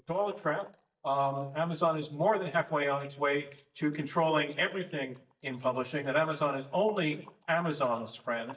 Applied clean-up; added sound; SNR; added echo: neural mask model DeepFilterNet 3.